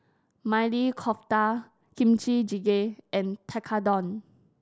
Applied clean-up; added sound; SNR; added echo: none; none; none; none.